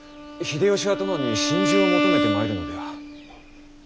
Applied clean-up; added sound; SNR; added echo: none; Bowed string instrument; -1 dB; none.